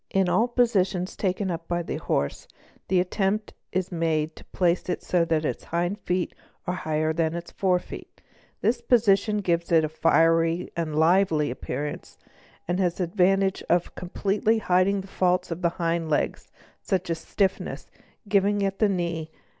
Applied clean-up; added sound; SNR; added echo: none; none; none; none.